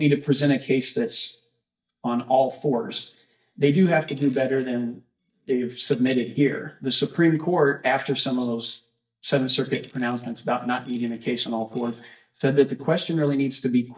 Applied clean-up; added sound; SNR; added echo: neural mask model DeepFilterNet 3.